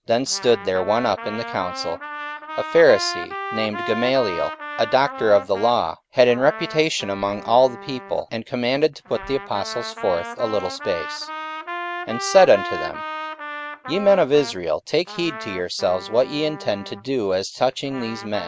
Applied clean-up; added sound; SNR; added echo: none; Trumpet; 11 dB; none.